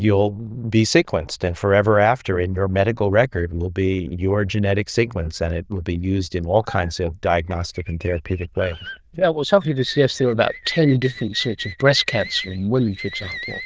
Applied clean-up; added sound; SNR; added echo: neural diffusion model UNIVERSE++.